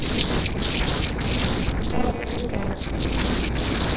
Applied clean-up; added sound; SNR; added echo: neural separator model SepFormer DNS4.